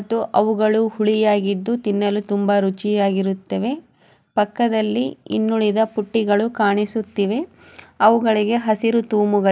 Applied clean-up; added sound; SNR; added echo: none; none; none; none.